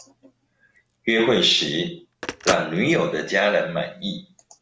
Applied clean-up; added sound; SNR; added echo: none; Telephone; 13 dB; none.